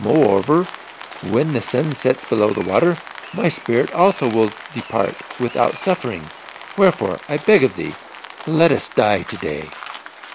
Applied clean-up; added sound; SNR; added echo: none; Rain; 16 dB; none.